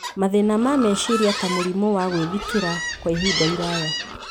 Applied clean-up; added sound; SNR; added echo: none; Livestock, farm animals, working animals + Gull, seagull; 7 dB; none.